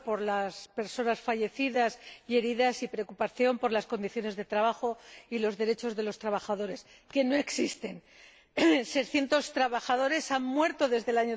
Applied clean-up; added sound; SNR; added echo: none; none; none; none.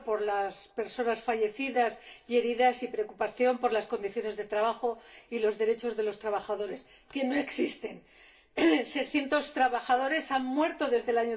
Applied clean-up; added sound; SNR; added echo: none; none; none; reverberation time 0.2 s.